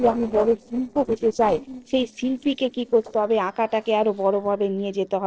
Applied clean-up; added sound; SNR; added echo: neural separator model SepFormer DNS4.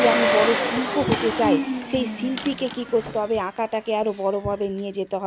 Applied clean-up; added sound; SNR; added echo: none; Engine; 2 dB; none.